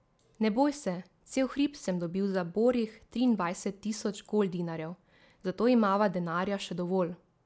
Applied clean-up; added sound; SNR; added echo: none; none; none; none.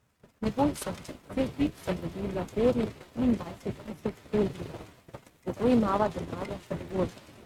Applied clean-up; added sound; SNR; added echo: neural mask model RNNoise.